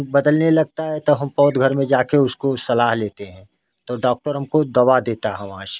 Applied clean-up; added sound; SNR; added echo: none; none; none; none.